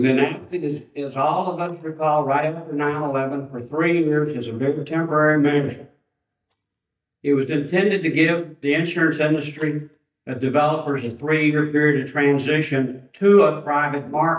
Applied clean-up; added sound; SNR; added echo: neural mask model DeepFilterNet 3.